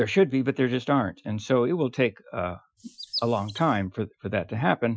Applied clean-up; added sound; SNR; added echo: classical method Wiener filter.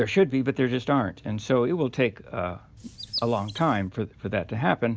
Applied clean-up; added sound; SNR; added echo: none; Chirp, tweet; 13 dB; none.